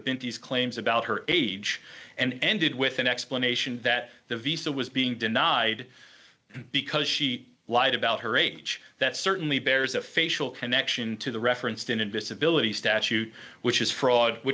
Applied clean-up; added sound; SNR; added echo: none; none; none; none.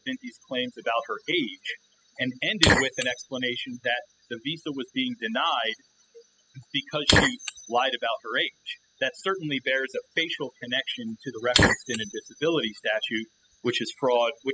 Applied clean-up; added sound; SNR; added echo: classical method spectral subtraction.